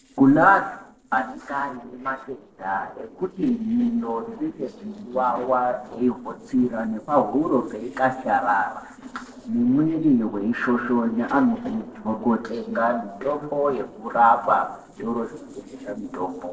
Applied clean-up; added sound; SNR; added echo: neural separator model SepFormer DNS4.